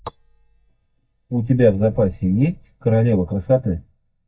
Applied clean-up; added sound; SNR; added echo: neural mask model DeepFilterNet 3.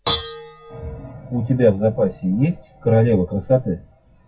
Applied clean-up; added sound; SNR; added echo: classical method WPE with log-MMSE.